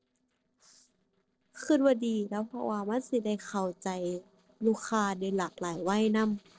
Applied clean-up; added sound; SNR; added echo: neural separator model SepFormer DNS4.